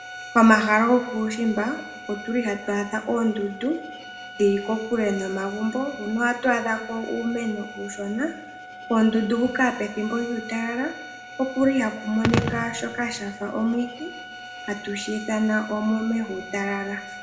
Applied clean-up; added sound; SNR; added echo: none; Bowed string instrument; 14 dB; reverberation time 0.8 s.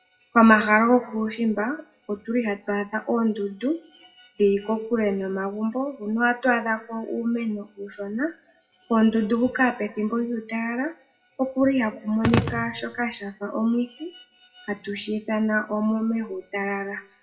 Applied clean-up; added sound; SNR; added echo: classical method WPE with log-MMSE.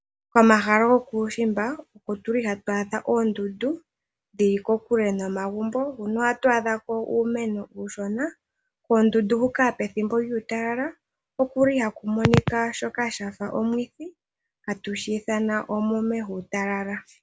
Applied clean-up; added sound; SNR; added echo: none; none; none; none.